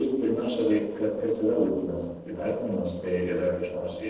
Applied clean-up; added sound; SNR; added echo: neural separator model SepFormer DNS4.